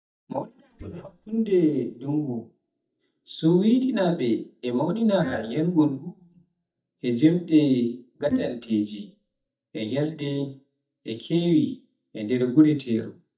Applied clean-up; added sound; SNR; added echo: neural mask model DeepFilterNet 3.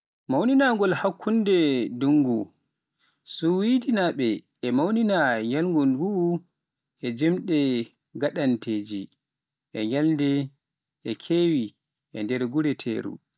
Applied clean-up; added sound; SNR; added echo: none; none; none; none.